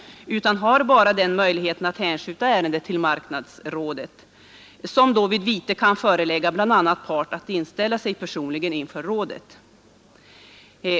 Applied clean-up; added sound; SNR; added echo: none; none; none; none.